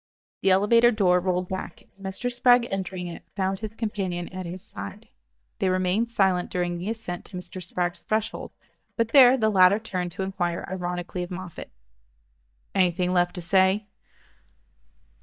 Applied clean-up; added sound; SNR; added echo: neural mask model DeepFilterNet 3.